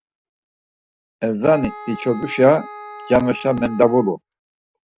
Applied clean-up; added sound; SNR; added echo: none; Wind instrument, woodwind instrument; 16 dB; none.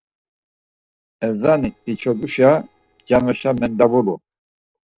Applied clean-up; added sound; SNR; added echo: neural separator model SepFormer DNS4.